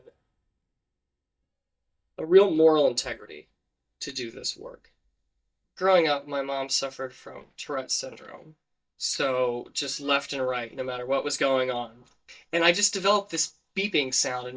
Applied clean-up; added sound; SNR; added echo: neural mask model DeepFilterNet 3.